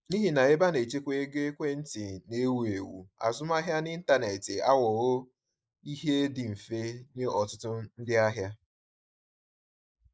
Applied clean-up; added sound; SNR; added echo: neural mask model Resemble Enhance denoiser.